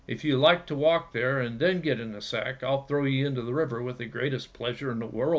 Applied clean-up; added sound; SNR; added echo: none; none; none; none.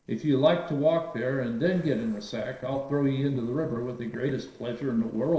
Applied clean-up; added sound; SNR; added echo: neural separator model SepFormer DNS4.